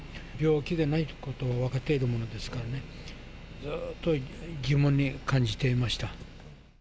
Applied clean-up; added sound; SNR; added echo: none; none; none; none.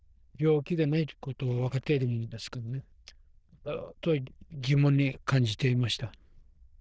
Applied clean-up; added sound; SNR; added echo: neural diffusion model UNIVERSE++.